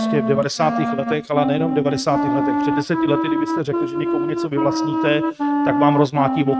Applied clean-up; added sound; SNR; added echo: neural mask model RNNoise.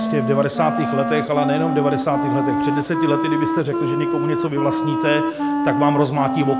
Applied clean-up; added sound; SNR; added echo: none; Wind instrument, woodwind instrument; 0 dB; none.